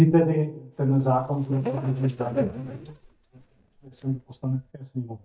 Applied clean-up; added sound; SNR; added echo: neural mask model DeepFilterNet 3.